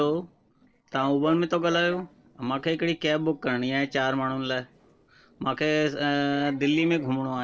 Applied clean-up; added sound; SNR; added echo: neural separator model SepFormer DNS4.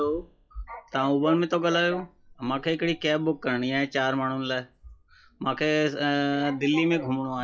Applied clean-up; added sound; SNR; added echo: classical method log-MMSE.